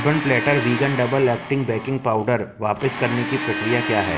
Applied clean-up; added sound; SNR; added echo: none; Domestic sounds, home sounds; 7 dB; none.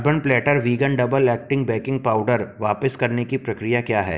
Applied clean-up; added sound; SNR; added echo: none; none; none; none.